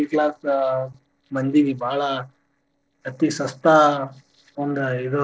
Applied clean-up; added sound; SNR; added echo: neural separator model SepFormer DNS4.